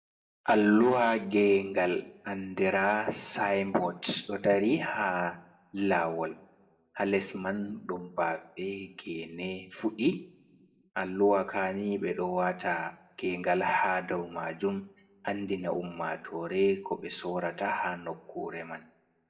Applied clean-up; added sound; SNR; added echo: none; none; none; reverberation time 0.5 s.